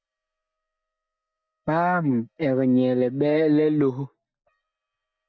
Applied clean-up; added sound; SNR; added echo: neural mask model DeepFilterNet 3.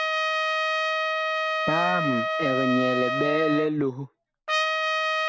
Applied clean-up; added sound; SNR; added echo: none; Trumpet; -2 dB; none.